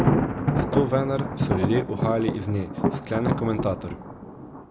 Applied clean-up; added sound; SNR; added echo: none; Thunder; -1 dB; none.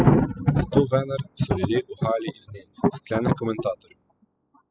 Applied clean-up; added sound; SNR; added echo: classical method spectral subtraction.